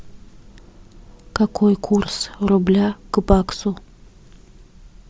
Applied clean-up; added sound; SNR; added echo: none; none; none; none.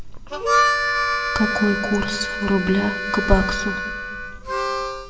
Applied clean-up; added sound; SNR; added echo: none; Harmonica; 0 dB; reverberation time 1.5 s.